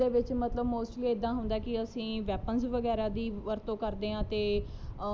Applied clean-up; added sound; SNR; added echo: none; none; none; none.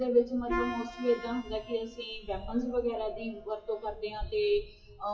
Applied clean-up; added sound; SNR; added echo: classical method WPE with log-MMSE.